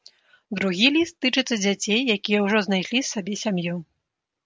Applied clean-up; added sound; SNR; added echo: none; none; none; none.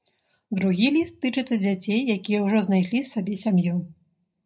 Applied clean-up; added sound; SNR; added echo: none; none; none; reverberation time 0.4 s.